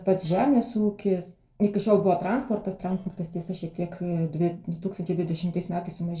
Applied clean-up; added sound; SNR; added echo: neural separator model SepFormer DNS4.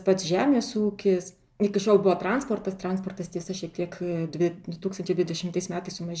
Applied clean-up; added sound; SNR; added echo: none; none; none; none.